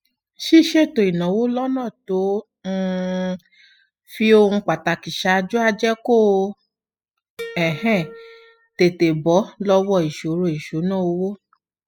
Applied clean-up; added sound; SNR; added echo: classical method spectral subtraction.